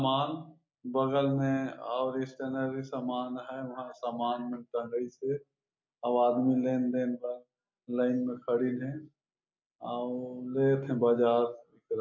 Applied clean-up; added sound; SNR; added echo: none; none; none; none.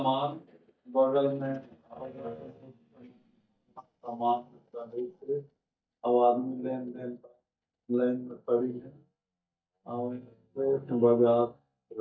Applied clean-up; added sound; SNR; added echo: neural mask model DeepFilterNet 3.